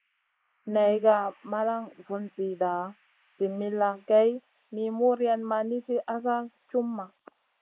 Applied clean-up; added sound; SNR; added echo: neural mask model Resemble Enhance denoiser.